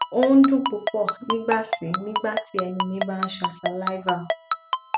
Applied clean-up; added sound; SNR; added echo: none; Ringtone; 4 dB; none.